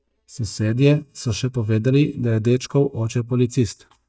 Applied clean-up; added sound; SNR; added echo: neural mask model DeepFilterNet 3.